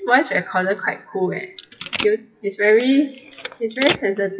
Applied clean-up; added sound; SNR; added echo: classical method WPE with log-MMSE.